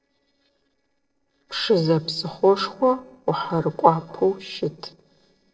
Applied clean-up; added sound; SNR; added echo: neural separator model SepFormer DNS4.